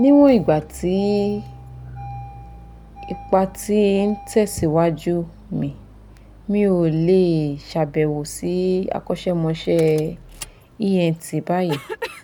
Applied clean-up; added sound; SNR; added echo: none; Engine starting; 18 dB; none.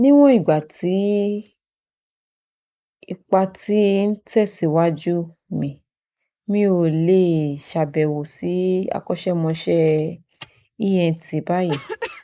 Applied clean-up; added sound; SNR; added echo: neural mask model Resemble Enhance denoiser.